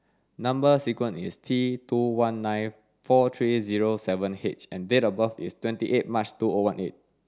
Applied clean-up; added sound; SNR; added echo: none; none; none; none.